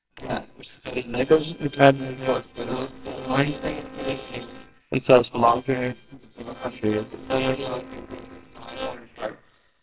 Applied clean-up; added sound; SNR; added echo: neural separator model SepFormer WHAMR!.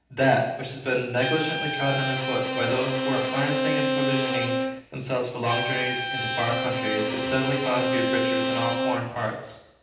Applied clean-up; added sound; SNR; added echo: none; Bowed string instrument; 0 dB; reverberation time 0.8 s.